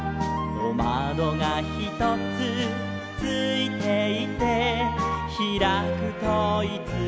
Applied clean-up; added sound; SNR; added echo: none; none; none; none.